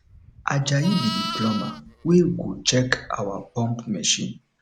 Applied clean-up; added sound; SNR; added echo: none; Livestock, farm animals, working animals; 13 dB; none.